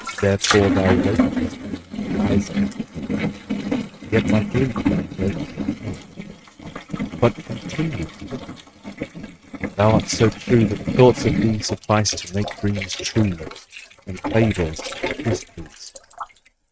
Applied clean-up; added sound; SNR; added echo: neural mask model RNNoise.